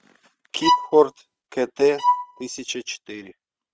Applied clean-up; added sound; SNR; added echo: neural mask model RNNoise.